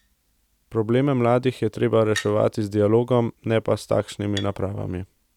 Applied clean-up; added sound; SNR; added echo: none; Chink, clink; 20 dB; none.